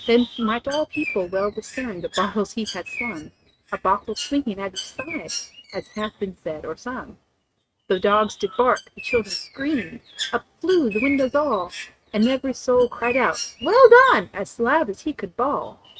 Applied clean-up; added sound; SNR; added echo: neural mask model RNNoise.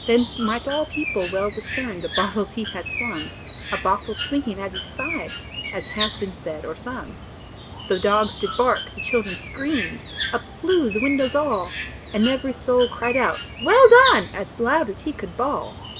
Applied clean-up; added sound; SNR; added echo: none; Bird; 8 dB; none.